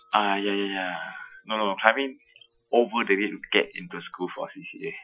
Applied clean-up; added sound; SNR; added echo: classical method Wiener filter.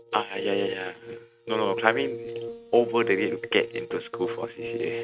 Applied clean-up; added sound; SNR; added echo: neural mask model RNNoise.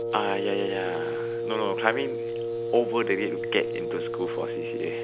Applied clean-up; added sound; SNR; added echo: none; Wind instrument, woodwind instrument; 1 dB; none.